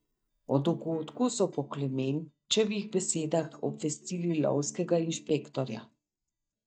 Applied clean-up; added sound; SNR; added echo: neural mask model DeepFilterNet 3.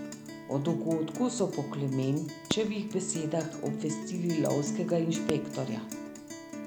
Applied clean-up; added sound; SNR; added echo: none; Fireworks + Guitar; 6 dB; none.